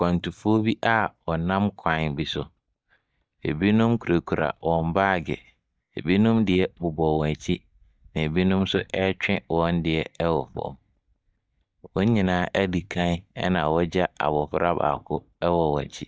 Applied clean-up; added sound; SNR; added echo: neural mask model DeepFilterNet 3.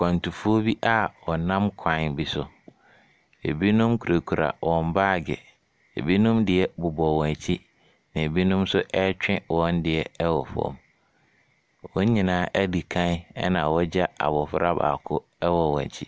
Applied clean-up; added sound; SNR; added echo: none; none; none; none.